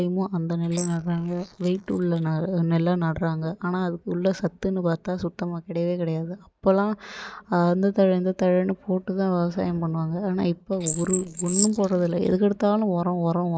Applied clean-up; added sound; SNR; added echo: neural mask model Resemble Enhance denoiser.